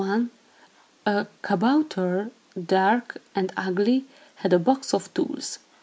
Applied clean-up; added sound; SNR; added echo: none; none; none; none.